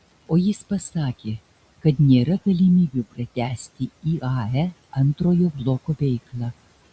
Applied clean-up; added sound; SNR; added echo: none; none; none; none.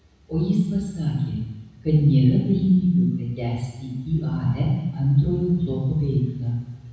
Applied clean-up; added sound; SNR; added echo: none; none; none; reverberation time 1.1 s.